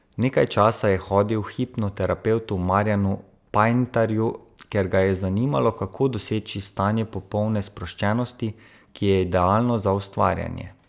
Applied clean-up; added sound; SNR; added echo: none; none; none; none.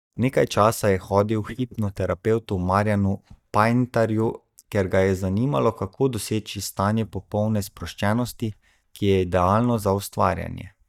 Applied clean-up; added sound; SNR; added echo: neural mask model DeepFilterNet 3.